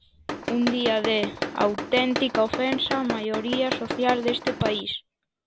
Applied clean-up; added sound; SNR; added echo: none; Tools; 5 dB; none.